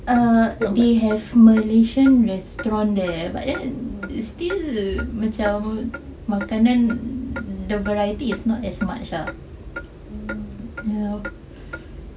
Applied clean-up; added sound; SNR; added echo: none; Clock; 18 dB; none.